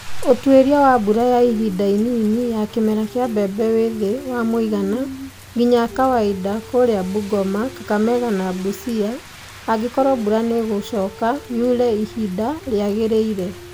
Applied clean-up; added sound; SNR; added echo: none; Rain; 17 dB; none.